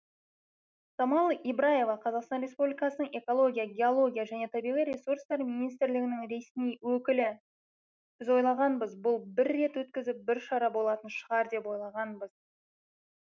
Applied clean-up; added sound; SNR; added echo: none; none; none; none.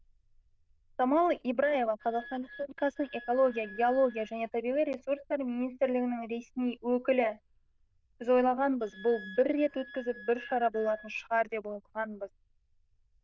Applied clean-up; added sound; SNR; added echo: neural diffusion model UNIVERSE++.